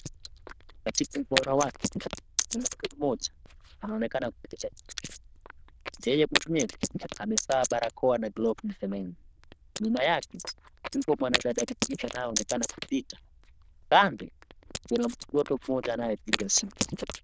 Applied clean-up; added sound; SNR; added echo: neural diffusion model UNIVERSE++.